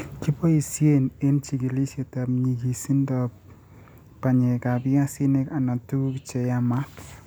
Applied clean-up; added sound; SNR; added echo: none; none; none; none.